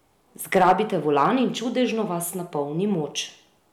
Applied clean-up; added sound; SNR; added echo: none; none; none; none.